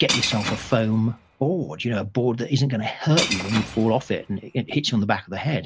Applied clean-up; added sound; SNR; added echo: none; Shatter / Crushing; 8 dB; none.